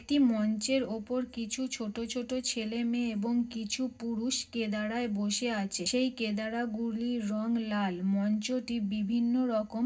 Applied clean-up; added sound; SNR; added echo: none; none; none; reverberation time 0.4 s.